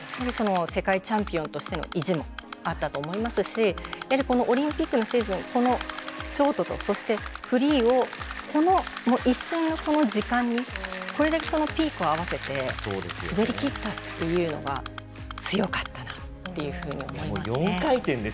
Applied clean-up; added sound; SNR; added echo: none; Bicycle + Typing; 12 dB; none.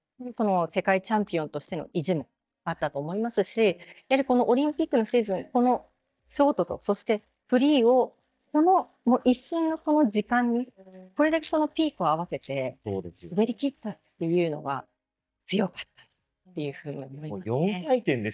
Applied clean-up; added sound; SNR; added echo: neural mask model DeepFilterNet 3.